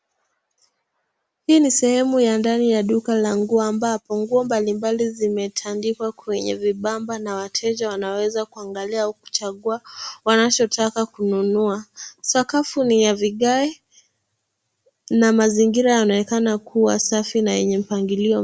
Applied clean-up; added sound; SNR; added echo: none; none; none; none.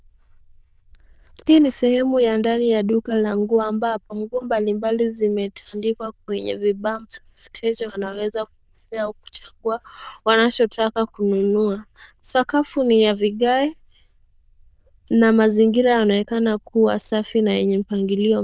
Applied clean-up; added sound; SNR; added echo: neural diffusion model UNIVERSE++.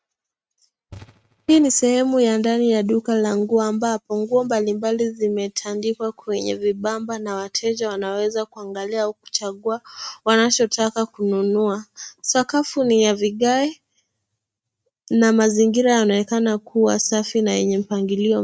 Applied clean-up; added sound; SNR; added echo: neural mask model RNNoise.